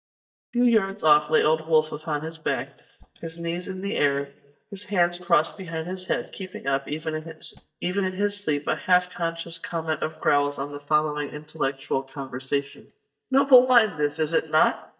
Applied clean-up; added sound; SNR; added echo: neural mask model DeepFilterNet 3.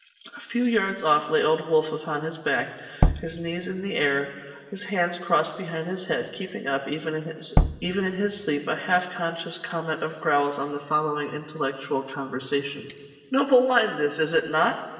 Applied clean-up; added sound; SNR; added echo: none; Tap / Bass drum; -1 dB; reverberation time 1.7 s.